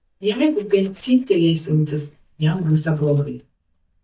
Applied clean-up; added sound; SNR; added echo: neural mask model DeepFilterNet 3.